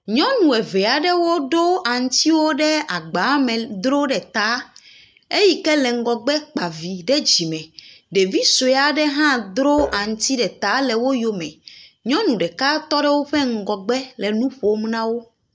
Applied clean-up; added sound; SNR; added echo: neural mask model DeepFilterNet 3.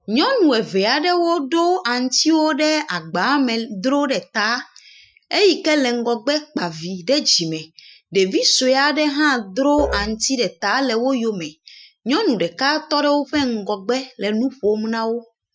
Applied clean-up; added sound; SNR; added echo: classical method Wiener filter.